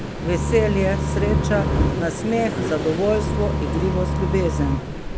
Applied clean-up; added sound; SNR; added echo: none; Bowed string instrument + Waves, surf; -1 dB; none.